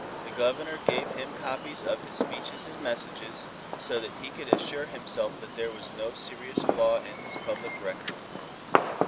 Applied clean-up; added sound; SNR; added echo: none; Fireworks; -1 dB; none.